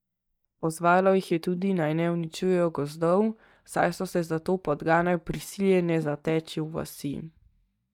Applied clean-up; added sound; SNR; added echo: neural mask model DeepFilterNet 3.